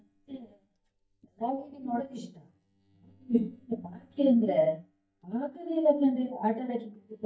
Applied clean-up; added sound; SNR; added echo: neural mask model DeepFilterNet 3.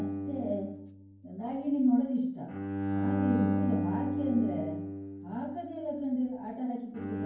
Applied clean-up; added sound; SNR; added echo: none; Bowed string instrument; 2 dB; reverberation time 0.9 s.